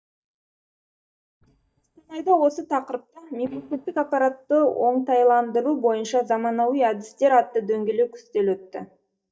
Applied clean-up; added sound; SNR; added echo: neural mask model DeepFilterNet 3.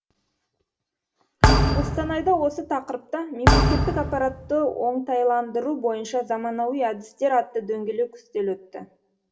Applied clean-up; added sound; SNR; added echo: none; Thump, thud; -3 dB; reverberation time 0.2 s.